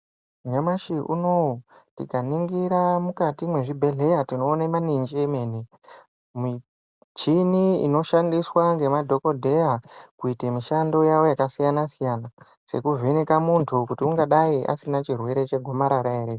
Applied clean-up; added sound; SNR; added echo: none; none; none; none.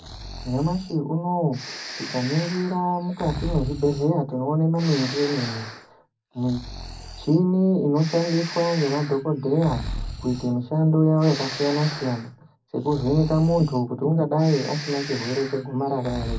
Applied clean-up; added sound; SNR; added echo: none; Breathing; 12 dB; reverberation time 0.4 s.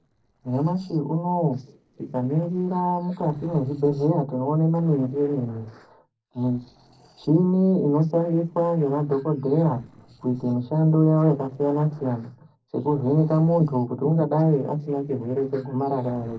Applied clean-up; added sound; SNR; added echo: neural separator model SepFormer DNS4.